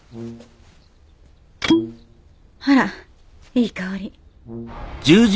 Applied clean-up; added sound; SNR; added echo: none; Brass instrument; 16 dB; none.